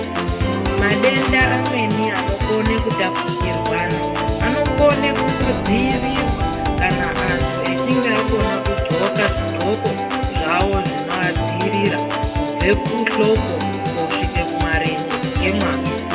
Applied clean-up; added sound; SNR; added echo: none; Organ; -2 dB; reverberation time 1.2 s.